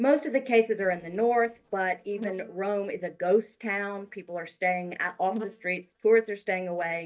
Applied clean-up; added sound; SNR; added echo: neural mask model DeepFilterNet 3.